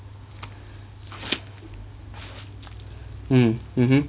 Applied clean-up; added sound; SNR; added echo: none; none; none; none.